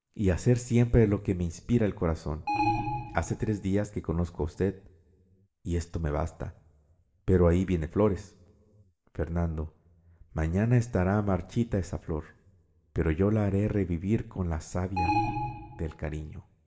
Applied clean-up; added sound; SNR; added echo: none; Alarm; 3 dB; reverberation time 0.8 s.